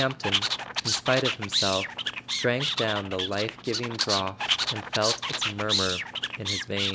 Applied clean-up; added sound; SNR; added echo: none; Animal; -1 dB; none.